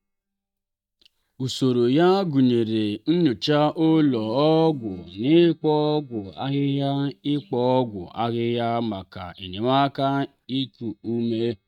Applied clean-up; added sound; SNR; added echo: neural mask model DeepFilterNet 3.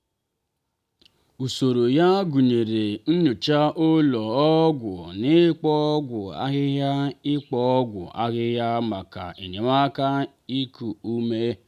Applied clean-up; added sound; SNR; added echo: none; none; none; none.